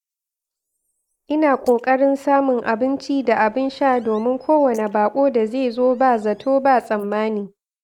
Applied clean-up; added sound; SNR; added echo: neural mask model Resemble Enhance denoiser.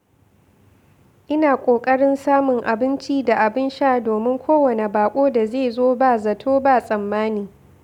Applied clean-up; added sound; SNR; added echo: none; none; none; none.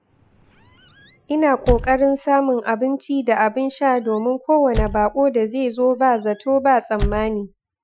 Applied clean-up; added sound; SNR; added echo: classical method Wiener filter.